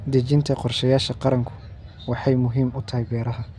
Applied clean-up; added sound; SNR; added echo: none; none; none; none.